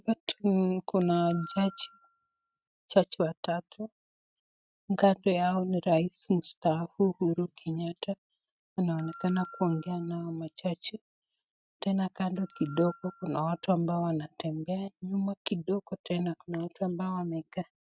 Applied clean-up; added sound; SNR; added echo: neural mask model RNNoise.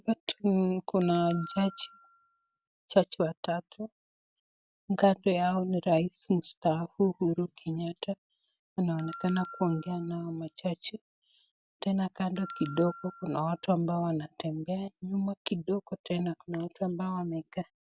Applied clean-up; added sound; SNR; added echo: none; Bell; 5 dB; none.